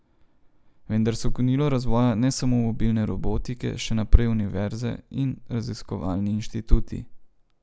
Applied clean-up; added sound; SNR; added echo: none; none; none; none.